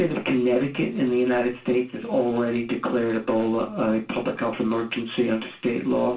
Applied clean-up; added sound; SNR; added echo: none; none; none; reverberation time 0.3 s.